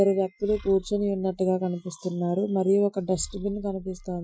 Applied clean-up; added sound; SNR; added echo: classical method Wiener filter.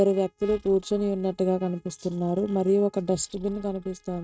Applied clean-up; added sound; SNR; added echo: neural mask model RNNoise.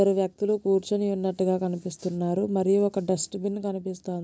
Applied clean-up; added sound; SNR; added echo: none; none; none; none.